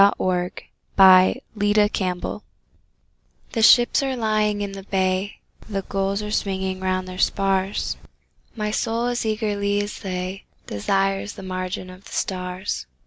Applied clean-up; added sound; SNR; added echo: none; none; none; none.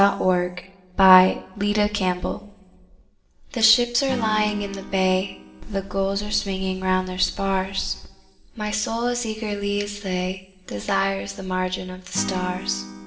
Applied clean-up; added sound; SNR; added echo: none; Acoustic guitar / Strum; 16 dB; reverberation time 1.1 s.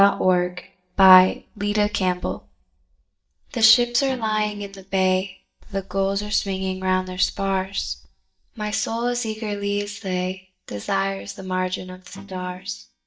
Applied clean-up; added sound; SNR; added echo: neural mask model DeepFilterNet 3.